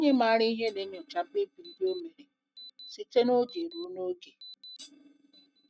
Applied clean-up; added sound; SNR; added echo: neural mask model RNNoise.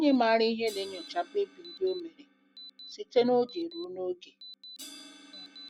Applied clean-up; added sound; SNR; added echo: none; Alarm + Crash cymbal; 19 dB; none.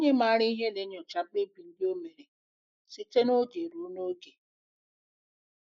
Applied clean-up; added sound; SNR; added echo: neural mask model Resemble Enhance denoiser.